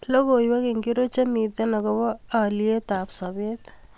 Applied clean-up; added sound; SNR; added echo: none; none; none; none.